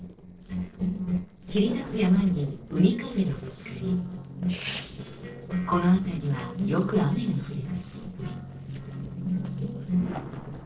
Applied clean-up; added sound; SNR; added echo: neural separator model SepFormer DNS4.